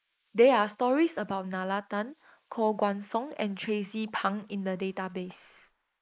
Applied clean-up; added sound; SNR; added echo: neural mask model Resemble Enhance denoiser.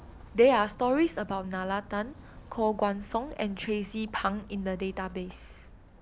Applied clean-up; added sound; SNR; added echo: none; Walk, footsteps; 18 dB; none.